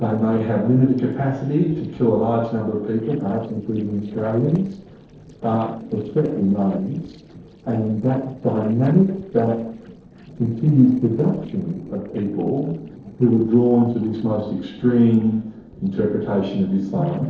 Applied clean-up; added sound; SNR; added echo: neural separator model SepFormer DNS4.